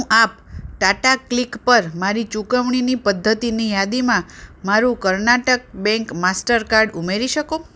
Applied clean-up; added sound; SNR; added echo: none; none; none; none.